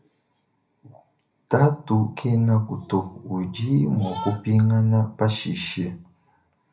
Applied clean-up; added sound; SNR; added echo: none; none; none; reverberation time 0.3 s.